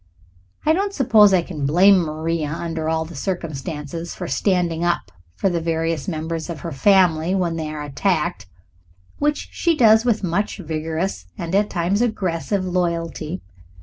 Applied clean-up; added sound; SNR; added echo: none; none; none; none.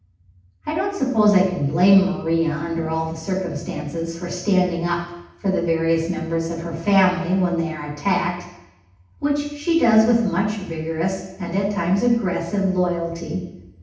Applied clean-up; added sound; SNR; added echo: none; none; none; reverberation time 0.9 s.